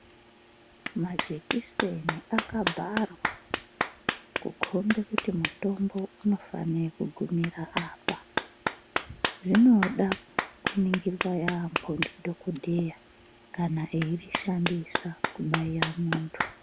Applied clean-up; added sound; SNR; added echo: none; Clapping; 5 dB; none.